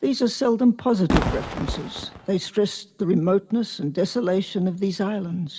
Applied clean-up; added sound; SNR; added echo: none; Fireworks; 3 dB; reverberation time 0.3 s.